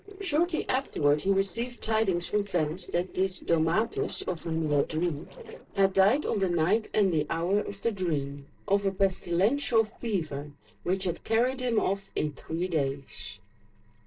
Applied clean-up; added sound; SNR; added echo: neural separator model SepFormer DNS4.